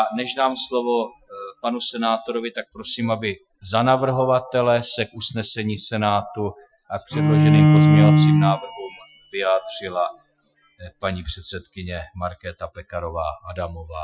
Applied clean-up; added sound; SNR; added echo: classical method Wiener filter.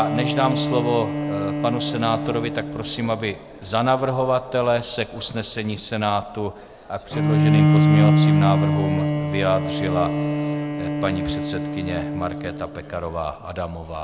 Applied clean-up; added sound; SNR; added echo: none; Bowed string instrument; -2 dB; none.